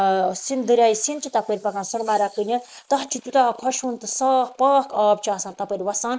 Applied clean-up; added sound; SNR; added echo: neural mask model Resemble Enhance denoiser.